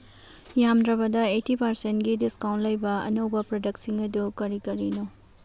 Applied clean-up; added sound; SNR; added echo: none; none; none; none.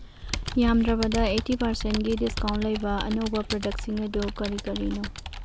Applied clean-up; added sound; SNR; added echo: none; Computer keyboard; 5 dB; none.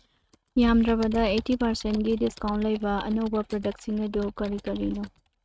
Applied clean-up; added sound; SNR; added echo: neural mask model RNNoise.